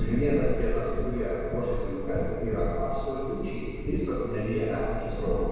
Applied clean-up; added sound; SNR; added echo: none; Thunder / Rain; 1 dB; reverberation time 1.9 s.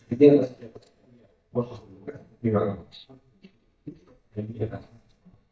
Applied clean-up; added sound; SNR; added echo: neural mask model DeepFilterNet 3.